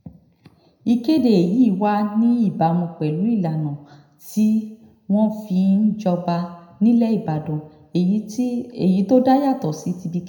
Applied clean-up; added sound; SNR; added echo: none; none; none; reverberation time 0.8 s.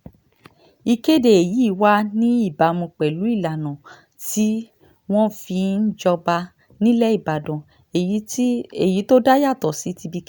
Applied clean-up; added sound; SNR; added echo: none; none; none; none.